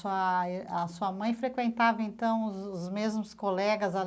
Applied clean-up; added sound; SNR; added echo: none; none; none; none.